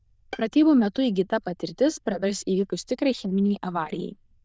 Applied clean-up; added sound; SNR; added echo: neural diffusion model UNIVERSE++.